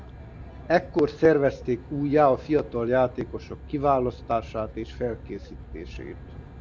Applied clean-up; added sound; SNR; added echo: none; Aircraft; 16 dB; none.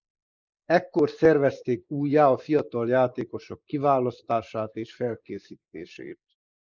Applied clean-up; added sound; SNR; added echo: neural mask model Resemble Enhance denoiser.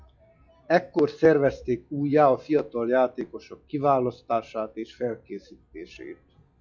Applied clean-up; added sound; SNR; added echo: classical method log-MMSE.